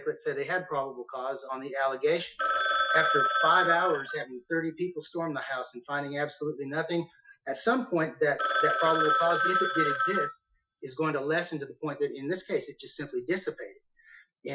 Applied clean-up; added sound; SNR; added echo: classical method Wiener filter.